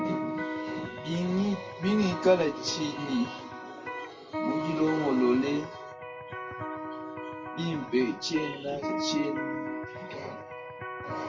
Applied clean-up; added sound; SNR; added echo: none; Electric guitar; 5 dB; reverberation time 0.2 s.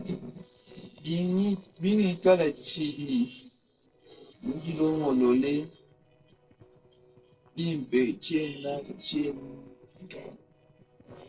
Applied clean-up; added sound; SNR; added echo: neural separator model SepFormer DNS4.